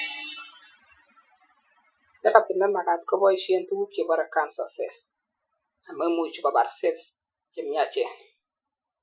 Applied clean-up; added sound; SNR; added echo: classical method Wiener filter.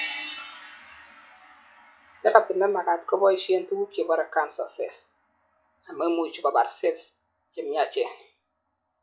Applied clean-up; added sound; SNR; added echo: classical method log-MMSE.